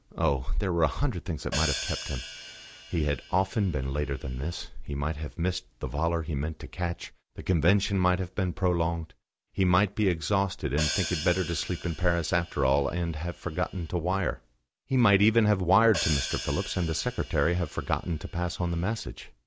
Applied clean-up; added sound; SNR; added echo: none; Hi-hat; 11 dB; none.